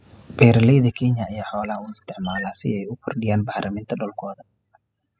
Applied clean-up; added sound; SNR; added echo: classical method spectral subtraction.